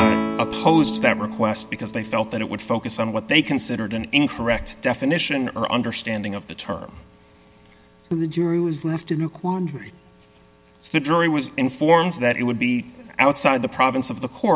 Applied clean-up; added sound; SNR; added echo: none; Guitar; 11 dB; none.